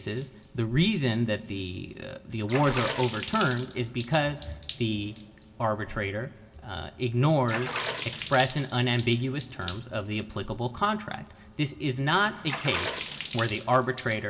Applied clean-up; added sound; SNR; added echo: none; Water / Splash, splatter; 11 dB; reverberation time 1.7 s.